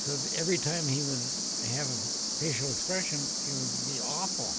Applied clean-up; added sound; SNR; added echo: none; Cricket; -3 dB; none.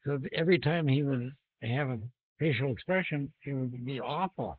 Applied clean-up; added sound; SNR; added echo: neural mask model Resemble Enhance denoiser.